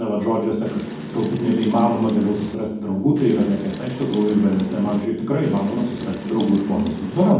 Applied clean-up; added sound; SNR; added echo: none; Wind; 11 dB; reverberation time 1.2 s.